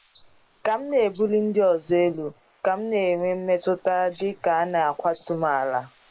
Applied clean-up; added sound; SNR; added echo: neural mask model Resemble Enhance denoiser.